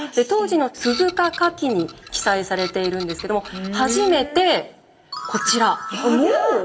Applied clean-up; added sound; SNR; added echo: none; Printer; 14 dB; reverberation time 0.3 s.